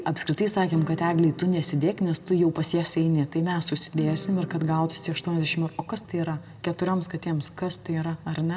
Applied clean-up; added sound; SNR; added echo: none; Acoustic guitar / Strum; 16 dB; reverberation time 0.9 s.